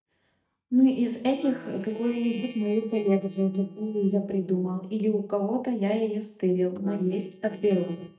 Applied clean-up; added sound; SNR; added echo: neural mask model DeepFilterNet 3.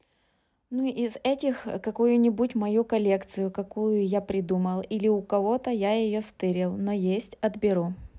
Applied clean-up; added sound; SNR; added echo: none; none; none; none.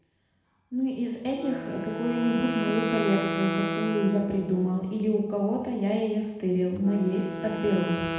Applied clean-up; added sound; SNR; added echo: none; Wind instrument, woodwind instrument; 7 dB; reverberation time 1.1 s.